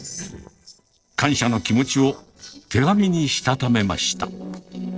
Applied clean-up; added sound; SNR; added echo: neural separator model SepFormer DNS4.